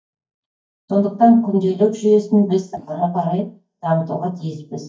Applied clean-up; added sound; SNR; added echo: neural mask model DeepFilterNet 3.